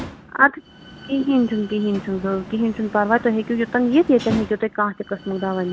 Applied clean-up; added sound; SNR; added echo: none; Slam; 15 dB; none.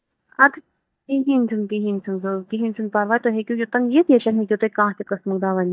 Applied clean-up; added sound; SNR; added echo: neural mask model DeepFilterNet 3.